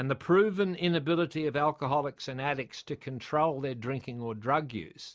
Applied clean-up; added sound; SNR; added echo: none; none; none; none.